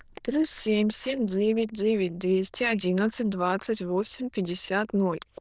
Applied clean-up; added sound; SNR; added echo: neural diffusion model UNIVERSE++.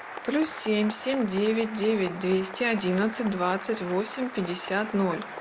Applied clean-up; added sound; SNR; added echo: none; Applause; 12 dB; none.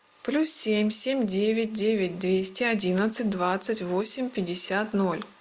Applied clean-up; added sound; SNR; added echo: none; none; none; none.